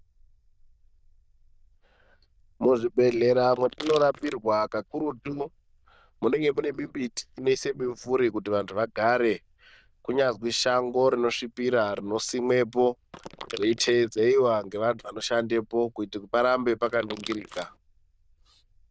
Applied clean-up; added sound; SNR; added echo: neural diffusion model UNIVERSE++.